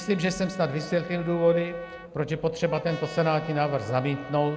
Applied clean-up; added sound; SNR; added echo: none; Trumpet; 18 dB; none.